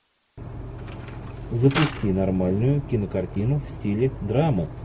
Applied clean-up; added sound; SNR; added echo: none; Mechanisms; 10 dB; none.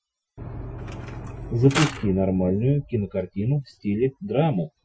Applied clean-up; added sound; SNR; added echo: classical method Wiener filter.